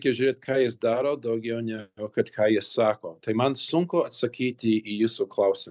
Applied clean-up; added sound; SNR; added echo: none; none; none; none.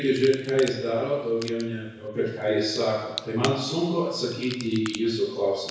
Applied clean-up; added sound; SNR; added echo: none; Crack / Crackle; 16 dB; reverberation time 1.1 s.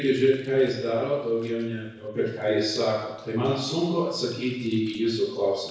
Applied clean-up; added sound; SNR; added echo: neural separator model SepFormer DNS4.